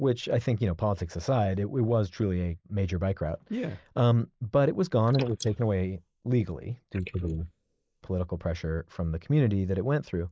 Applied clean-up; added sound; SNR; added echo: neural mask model Resemble Enhance denoiser.